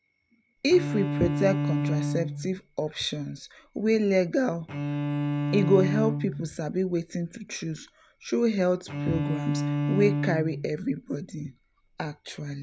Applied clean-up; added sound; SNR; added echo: none; Bowed string instrument; 3 dB; none.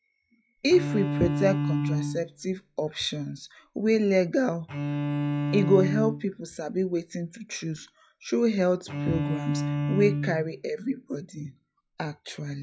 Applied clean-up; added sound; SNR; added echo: classical method log-MMSE.